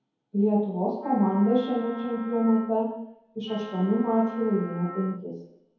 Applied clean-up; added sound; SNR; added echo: none; Wind instrument, woodwind instrument; 17 dB; reverberation time 2.0 s.